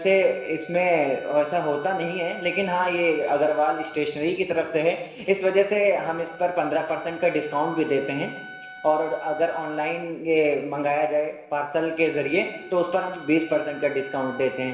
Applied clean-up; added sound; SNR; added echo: none; Wind instrument, woodwind instrument; 19 dB; reverberation time 1.2 s.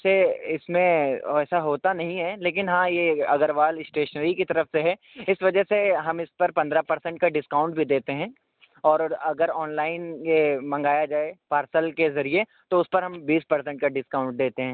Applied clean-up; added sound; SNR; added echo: none; none; none; none.